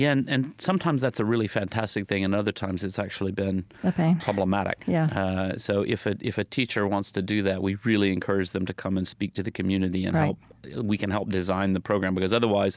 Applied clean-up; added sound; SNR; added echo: none; none; none; none.